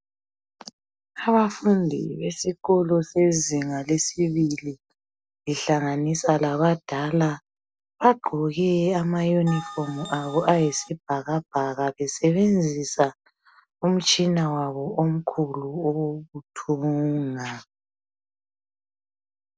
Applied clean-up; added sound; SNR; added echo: none; Bell; 15 dB; none.